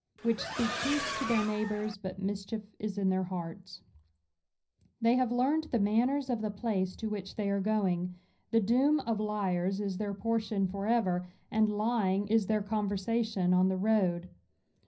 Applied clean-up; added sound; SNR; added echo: none; Accelerating, revving, vroom; 6 dB; reverberation time 0.5 s.